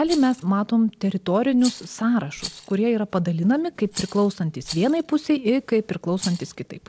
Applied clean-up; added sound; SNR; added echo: none; Rattle; 18 dB; none.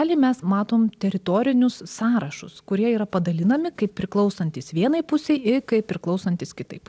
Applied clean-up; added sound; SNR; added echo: none; none; none; none.